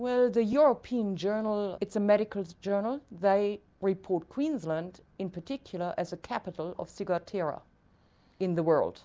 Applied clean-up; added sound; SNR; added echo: none; none; none; none.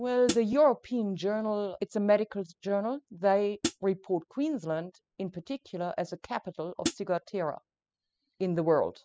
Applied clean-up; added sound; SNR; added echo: classical method spectral subtraction.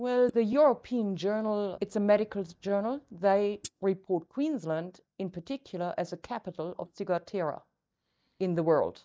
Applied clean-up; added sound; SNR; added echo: neural mask model DeepFilterNet 3.